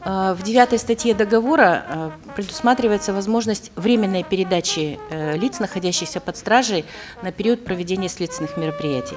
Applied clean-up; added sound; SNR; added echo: none; Brass instrument; 17 dB; none.